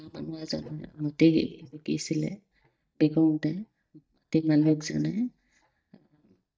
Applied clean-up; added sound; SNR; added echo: neural mask model DeepFilterNet 3.